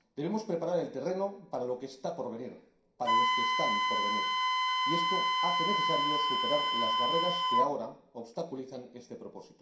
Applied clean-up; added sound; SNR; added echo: none; Wind instrument, woodwind instrument; -5 dB; reverberation time 0.5 s.